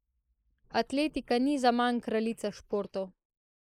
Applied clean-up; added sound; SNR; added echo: neural mask model Resemble Enhance denoiser.